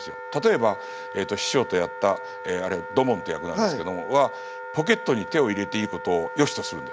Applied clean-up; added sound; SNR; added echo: none; Wind instrument, woodwind instrument; 11 dB; none.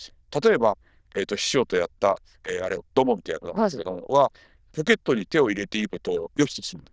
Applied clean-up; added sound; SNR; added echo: neural diffusion model UNIVERSE++.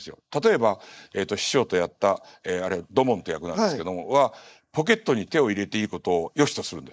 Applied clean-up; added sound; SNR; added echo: neural mask model Resemble Enhance denoiser.